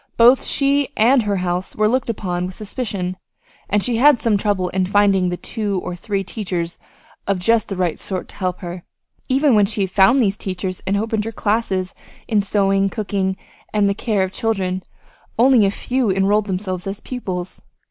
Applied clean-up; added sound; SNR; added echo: none; none; none; none.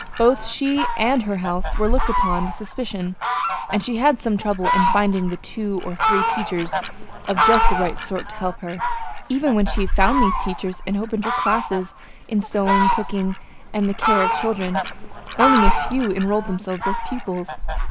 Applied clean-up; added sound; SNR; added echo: none; Fowl; -1 dB; none.